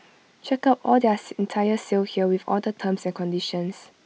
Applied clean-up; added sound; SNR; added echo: none; none; none; none.